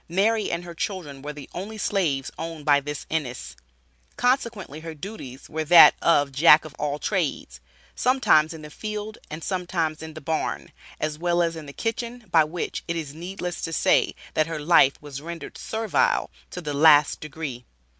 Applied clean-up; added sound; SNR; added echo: none; none; none; none.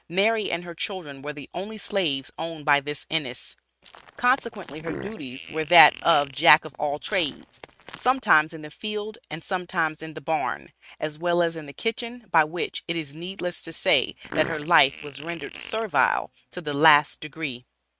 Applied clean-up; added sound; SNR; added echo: neural mask model RNNoise.